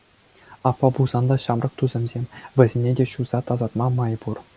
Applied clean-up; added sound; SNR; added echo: none; none; none; none.